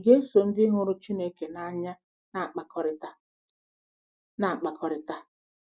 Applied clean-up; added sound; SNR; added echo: none; none; none; none.